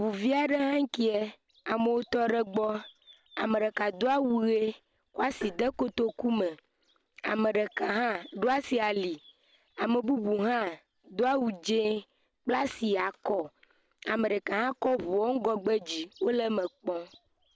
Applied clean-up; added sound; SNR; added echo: none; Tap; 13 dB; none.